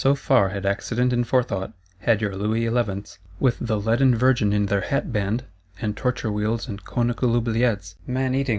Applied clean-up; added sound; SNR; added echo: none; none; none; none.